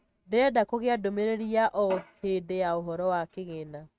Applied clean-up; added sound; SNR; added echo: neural mask model RNNoise.